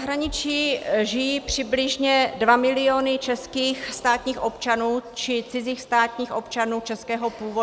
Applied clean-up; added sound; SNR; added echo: none; none; none; none.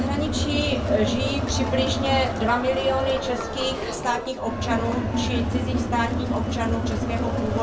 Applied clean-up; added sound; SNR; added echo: none; Crowd; -1 dB; reverberation time 0.2 s.